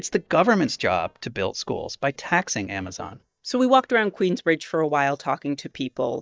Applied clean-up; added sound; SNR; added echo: neural mask model DeepFilterNet 3.